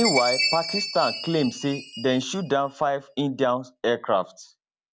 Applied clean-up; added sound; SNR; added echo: none; Chime; 7 dB; none.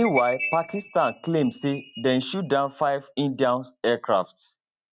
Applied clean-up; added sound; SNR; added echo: neural mask model RNNoise.